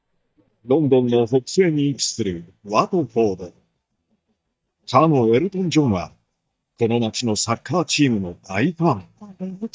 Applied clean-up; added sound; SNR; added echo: neural mask model DeepFilterNet 3.